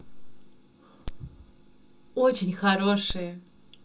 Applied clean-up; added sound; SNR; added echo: none; Crack; 13 dB; reverberation time 0.2 s.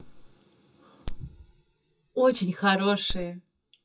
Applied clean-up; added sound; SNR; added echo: classical method WPE with log-MMSE.